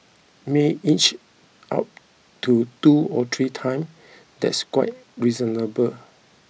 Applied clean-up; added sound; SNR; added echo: none; none; none; none.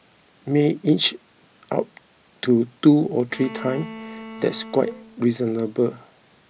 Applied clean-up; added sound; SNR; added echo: none; Bowed string instrument; 15 dB; none.